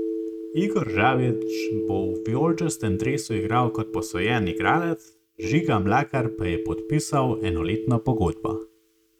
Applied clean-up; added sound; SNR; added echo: neural mask model RNNoise.